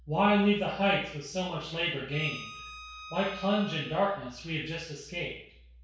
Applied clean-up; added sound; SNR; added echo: none; Bowed string instrument; 17 dB; reverberation time 0.6 s.